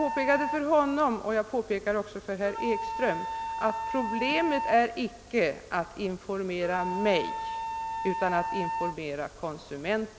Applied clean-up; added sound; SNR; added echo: none; Wind instrument, woodwind instrument; 6 dB; none.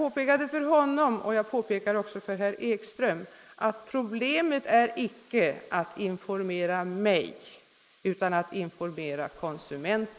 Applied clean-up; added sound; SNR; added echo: neural mask model Resemble Enhance denoiser.